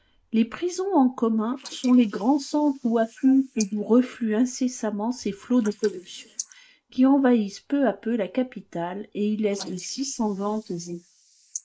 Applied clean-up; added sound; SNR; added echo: neural mask model Resemble Enhance denoiser.